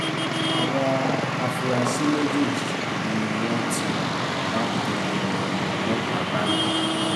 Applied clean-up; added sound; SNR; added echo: none; Traffic noise, roadway noise; -4 dB; none.